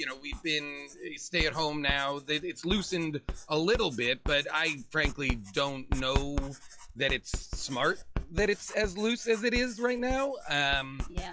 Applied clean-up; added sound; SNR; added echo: classical method log-MMSE.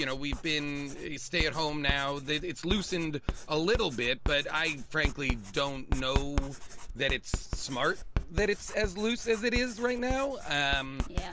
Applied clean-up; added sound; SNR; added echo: none; Writing; 4 dB; none.